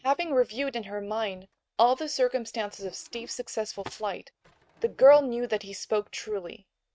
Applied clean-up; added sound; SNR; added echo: neural mask model RNNoise.